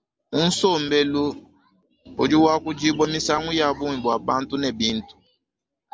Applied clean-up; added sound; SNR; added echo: none; none; none; none.